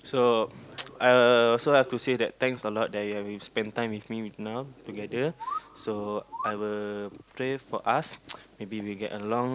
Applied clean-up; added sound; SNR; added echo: none; Bird; 13 dB; none.